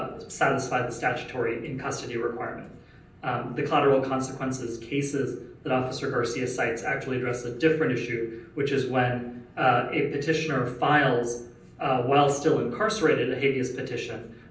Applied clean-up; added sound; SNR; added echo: none; none; none; reverberation time 0.6 s.